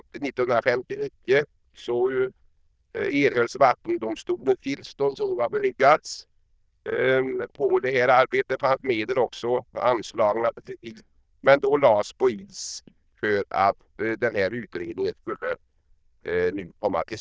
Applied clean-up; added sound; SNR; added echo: neural diffusion model UNIVERSE++.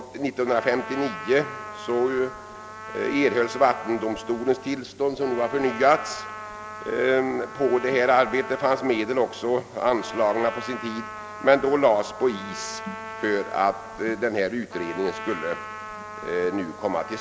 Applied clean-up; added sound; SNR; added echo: none; Trumpet; 12 dB; none.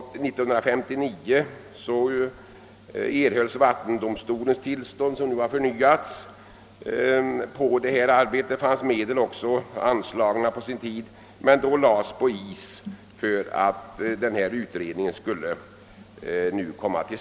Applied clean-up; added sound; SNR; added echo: none; none; none; none.